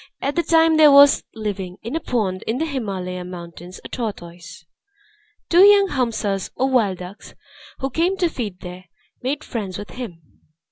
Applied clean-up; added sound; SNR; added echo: none; none; none; none.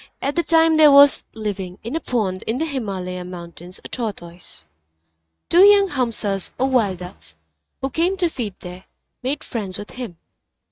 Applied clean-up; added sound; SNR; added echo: neural mask model RNNoise.